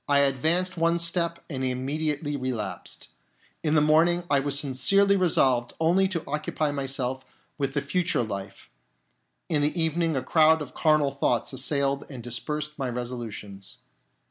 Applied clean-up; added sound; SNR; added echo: none; none; none; none.